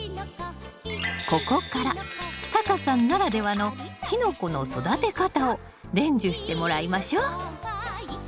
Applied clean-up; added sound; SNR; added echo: none; none; none; none.